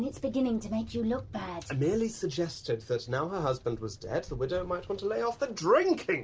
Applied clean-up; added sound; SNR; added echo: none; none; none; none.